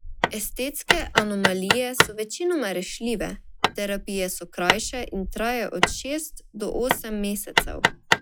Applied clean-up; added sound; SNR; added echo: classical method log-MMSE.